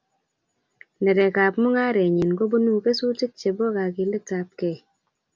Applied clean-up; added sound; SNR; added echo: none; none; none; none.